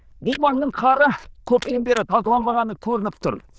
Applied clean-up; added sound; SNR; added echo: neural diffusion model UNIVERSE++.